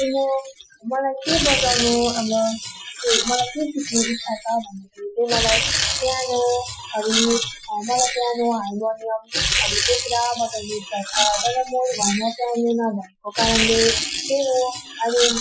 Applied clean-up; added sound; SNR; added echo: classical method Wiener filter.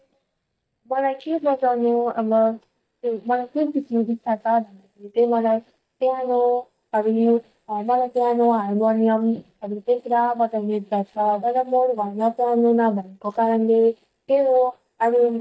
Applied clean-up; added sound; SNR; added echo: neural mask model DeepFilterNet 3.